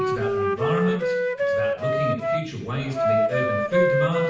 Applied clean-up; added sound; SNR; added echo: none; Wind instrument, woodwind instrument; -5 dB; reverberation time 0.7 s.